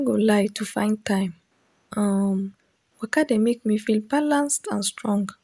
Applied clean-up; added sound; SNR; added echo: none; none; none; none.